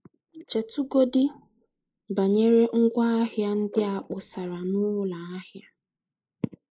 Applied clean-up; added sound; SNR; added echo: neural mask model Resemble Enhance denoiser.